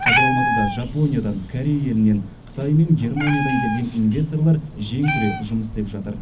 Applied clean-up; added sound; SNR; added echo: none; Meow; 5 dB; reverberation time 0.4 s.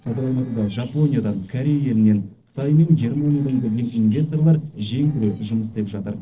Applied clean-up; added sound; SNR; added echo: neural separator model SepFormer DNS4.